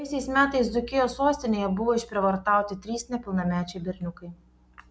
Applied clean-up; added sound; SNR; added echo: none; none; none; none.